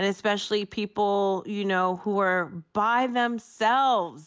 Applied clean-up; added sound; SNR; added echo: none; none; none; none.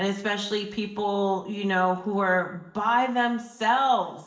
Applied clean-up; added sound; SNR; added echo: none; none; none; reverberation time 1.1 s.